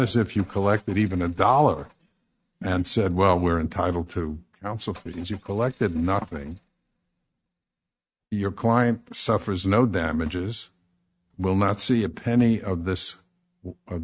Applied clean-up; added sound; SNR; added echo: neural mask model RNNoise.